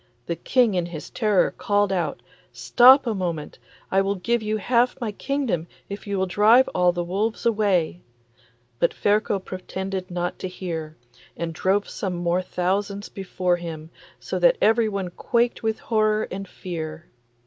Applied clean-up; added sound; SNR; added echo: none; none; none; none.